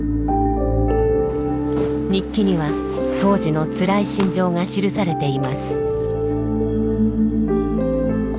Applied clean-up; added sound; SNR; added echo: none; none; none; none.